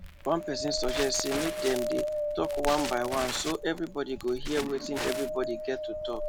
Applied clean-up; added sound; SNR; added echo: none; Wind + Crackle; 2 dB; none.